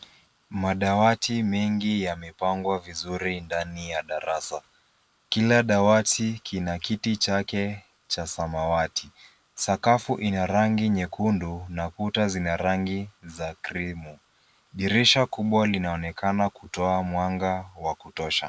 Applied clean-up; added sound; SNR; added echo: none; none; none; none.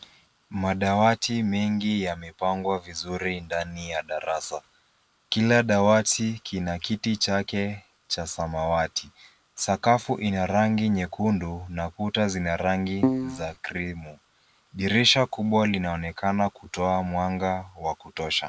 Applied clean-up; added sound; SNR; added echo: none; Keyboard (musical); 0 dB; none.